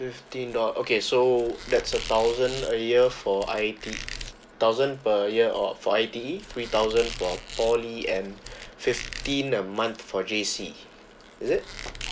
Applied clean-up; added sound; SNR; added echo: none; Squeak; 14 dB; none.